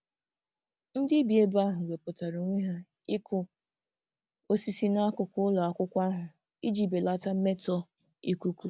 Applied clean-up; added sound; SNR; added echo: none; none; none; none.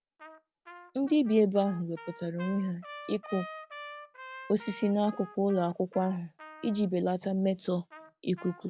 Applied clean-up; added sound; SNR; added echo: none; Trumpet; 17 dB; none.